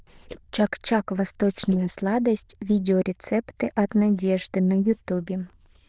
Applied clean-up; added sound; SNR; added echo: neural diffusion model UNIVERSE++.